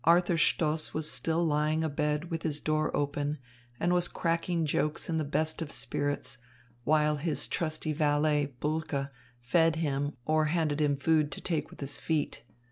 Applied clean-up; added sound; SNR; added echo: none; none; none; none.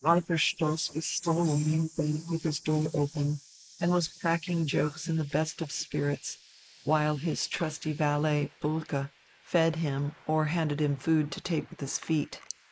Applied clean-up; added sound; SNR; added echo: neural mask model Resemble Enhance denoiser.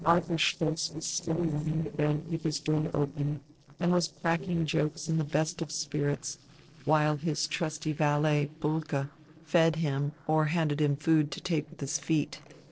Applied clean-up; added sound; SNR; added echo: neural separator model SepFormer DNS4.